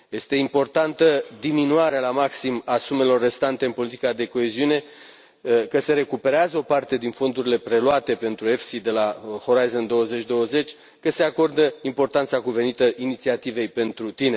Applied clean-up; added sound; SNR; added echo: none; none; none; none.